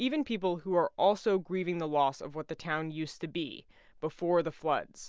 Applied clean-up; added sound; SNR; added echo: none; none; none; none.